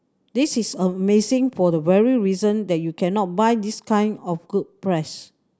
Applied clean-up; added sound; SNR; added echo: none; none; none; none.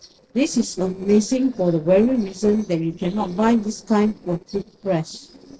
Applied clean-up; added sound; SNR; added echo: neural separator model SepFormer DNS4.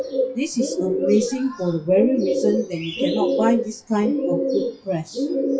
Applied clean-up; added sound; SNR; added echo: classical method WPE with log-MMSE.